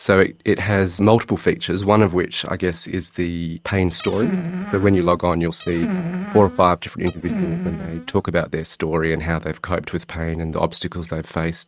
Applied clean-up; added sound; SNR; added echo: neural mask model RNNoise.